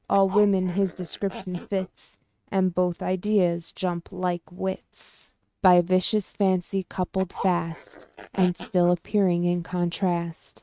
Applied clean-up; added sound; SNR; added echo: neural mask model RNNoise.